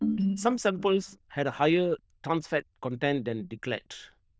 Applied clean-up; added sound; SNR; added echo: neural diffusion model UNIVERSE++.